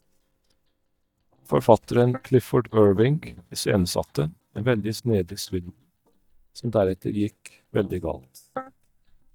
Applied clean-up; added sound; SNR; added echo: neural mask model DeepFilterNet 3.